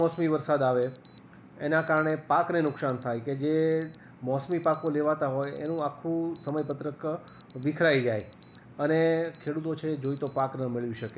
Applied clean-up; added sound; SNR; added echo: none; Alarm; 16 dB; none.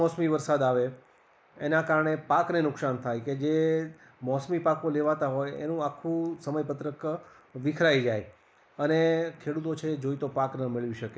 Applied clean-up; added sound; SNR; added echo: neural mask model Resemble Enhance denoiser.